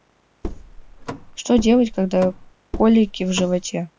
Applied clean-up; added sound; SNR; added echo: none; Car; 12 dB; none.